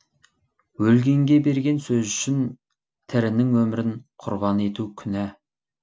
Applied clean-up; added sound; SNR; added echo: none; none; none; none.